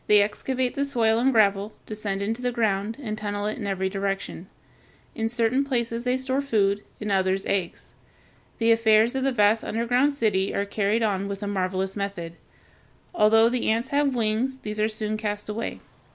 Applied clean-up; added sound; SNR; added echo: none; none; none; none.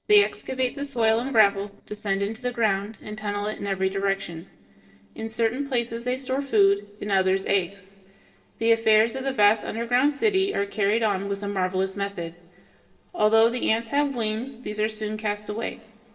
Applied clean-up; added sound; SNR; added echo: neural separator model SepFormer DNS4.